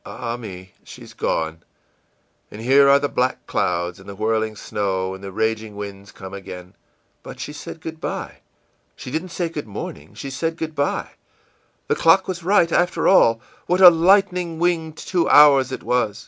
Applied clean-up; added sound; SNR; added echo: none; none; none; none.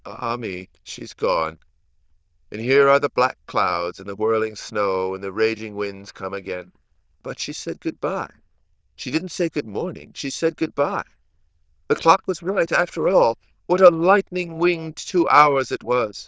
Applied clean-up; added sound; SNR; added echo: neural diffusion model UNIVERSE++.